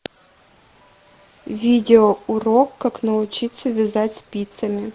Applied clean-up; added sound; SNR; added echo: none; none; none; none.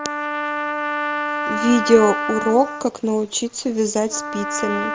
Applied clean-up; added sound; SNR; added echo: none; Trumpet; 5 dB; none.